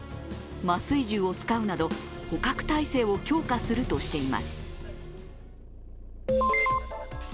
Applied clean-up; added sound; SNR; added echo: none; Idling / Engine starting / Door / Car; 13 dB; none.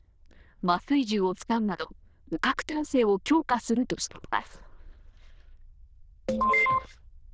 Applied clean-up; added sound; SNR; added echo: neural diffusion model UNIVERSE++.